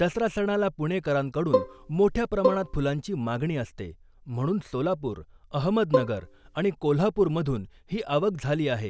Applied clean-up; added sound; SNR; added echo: none; Bowed string instrument; 1 dB; none.